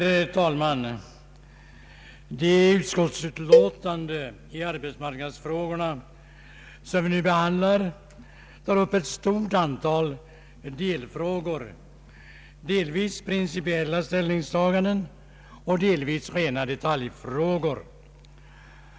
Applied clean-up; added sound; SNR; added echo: none; Cowbell; -3 dB; none.